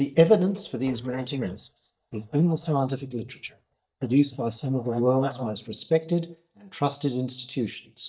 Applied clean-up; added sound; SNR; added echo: neural mask model DeepFilterNet 3.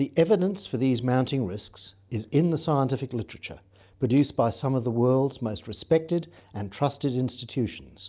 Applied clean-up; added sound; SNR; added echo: none; none; none; none.